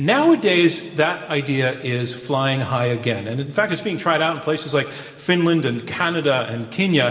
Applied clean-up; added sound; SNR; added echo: none; none; none; reverberation time 1.6 s.